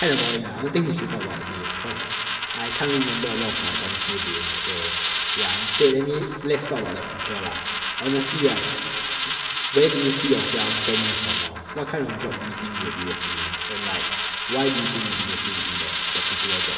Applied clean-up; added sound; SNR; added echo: none; Coin (dropping); 0 dB; reverberation time 2.9 s.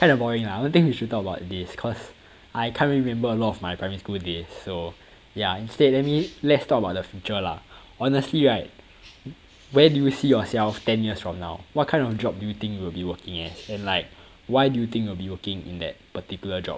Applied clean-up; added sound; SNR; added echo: none; none; none; none.